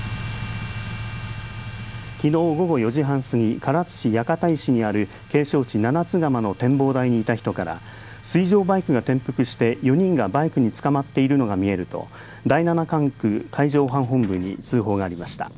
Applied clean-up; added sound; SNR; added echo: none; none; none; none.